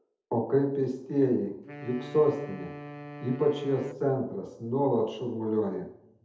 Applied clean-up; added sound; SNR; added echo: none; Wind instrument, woodwind instrument; 14 dB; reverberation time 0.7 s.